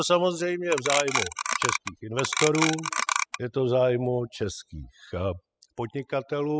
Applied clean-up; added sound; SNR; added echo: classical method spectral subtraction.